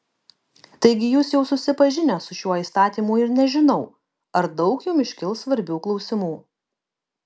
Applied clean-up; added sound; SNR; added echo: none; none; none; none.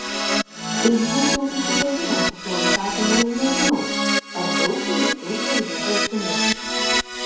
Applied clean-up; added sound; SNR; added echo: none; Keyboard (musical); -3 dB; reverberation time 2.0 s.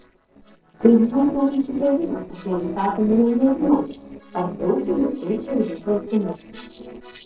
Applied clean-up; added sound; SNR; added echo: neural separator model SepFormer DNS4.